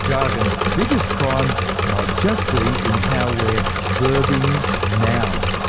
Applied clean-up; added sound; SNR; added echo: none; Engine / Mechanisms; -2 dB; none.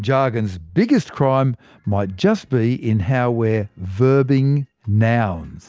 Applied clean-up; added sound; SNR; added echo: none; none; none; none.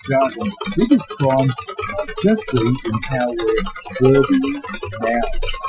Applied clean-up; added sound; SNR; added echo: classical method Wiener filter.